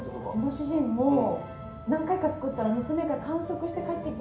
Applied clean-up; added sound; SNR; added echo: none; Mechanical fan; 18 dB; reverberation time 0.5 s.